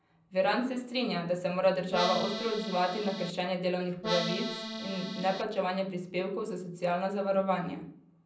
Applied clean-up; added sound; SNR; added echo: none; Accordion; 4 dB; reverberation time 0.6 s.